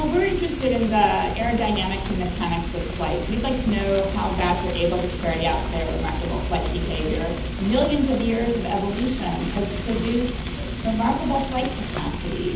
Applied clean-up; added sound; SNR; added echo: none; Frying (food); 4 dB; reverberation time 0.8 s.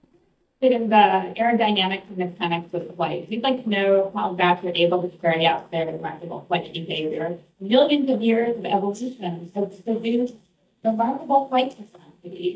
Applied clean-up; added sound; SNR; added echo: neural mask model DeepFilterNet 3.